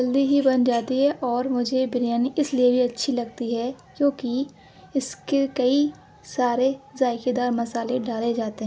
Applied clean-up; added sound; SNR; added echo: none; none; none; none.